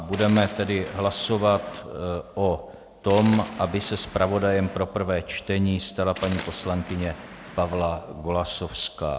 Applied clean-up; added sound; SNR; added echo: none; Waves, surf; 16 dB; none.